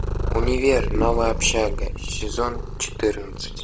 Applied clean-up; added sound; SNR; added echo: none; Purr; 1 dB; none.